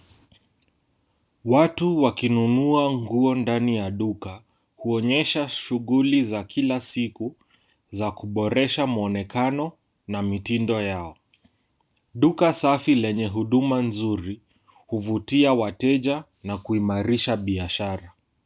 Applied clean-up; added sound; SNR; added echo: none; none; none; none.